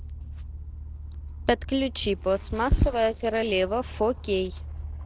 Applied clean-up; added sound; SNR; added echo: neural separator model SepFormer DNS4.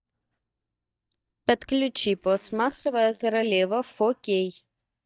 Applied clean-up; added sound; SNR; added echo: neural mask model DeepFilterNet 3.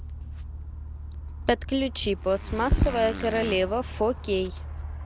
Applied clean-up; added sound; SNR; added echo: none; Motorcycle; 14 dB; none.